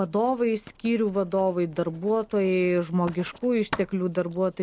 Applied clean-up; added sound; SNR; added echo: none; Writing; 19 dB; none.